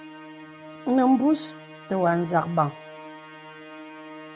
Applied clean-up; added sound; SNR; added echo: none; Musical instrument; 16 dB; none.